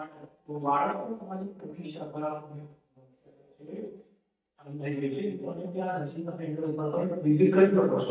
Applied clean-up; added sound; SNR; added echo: neural mask model DeepFilterNet 3.